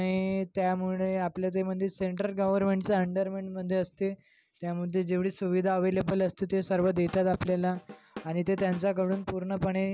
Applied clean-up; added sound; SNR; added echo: none; Drum / Drum kit; 18 dB; none.